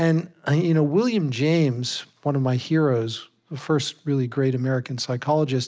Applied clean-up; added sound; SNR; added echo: none; none; none; none.